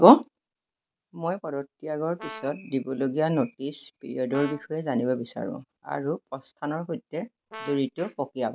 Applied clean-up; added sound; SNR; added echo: none; Brass instrument; 18 dB; none.